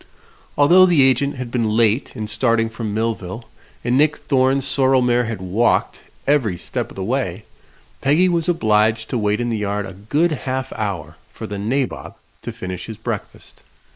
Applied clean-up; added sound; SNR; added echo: neural mask model Resemble Enhance denoiser.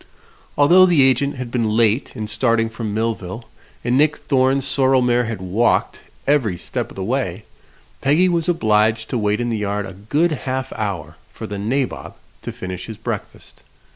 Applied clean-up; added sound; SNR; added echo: none; none; none; none.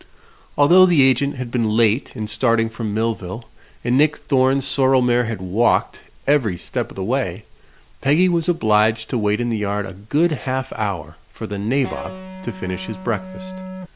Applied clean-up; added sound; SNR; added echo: none; Electric guitar; 12 dB; none.